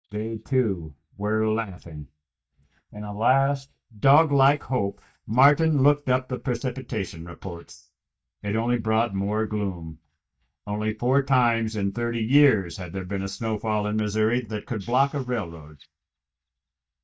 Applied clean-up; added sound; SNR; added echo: neural mask model DeepFilterNet 3.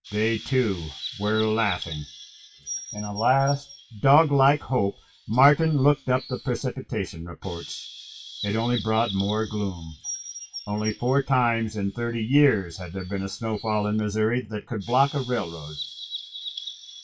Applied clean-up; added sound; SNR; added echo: classical method WPE with log-MMSE.